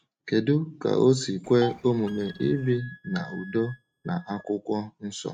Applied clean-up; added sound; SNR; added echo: neural mask model RNNoise.